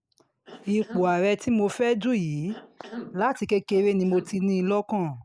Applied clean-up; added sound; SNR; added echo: neural mask model Resemble Enhance denoiser.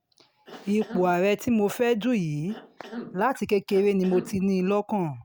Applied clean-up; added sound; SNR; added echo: none; Cough; 16 dB; none.